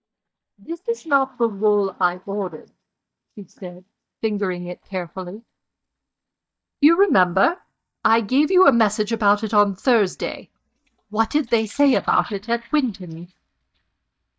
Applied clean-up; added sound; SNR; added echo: neural mask model DeepFilterNet 3.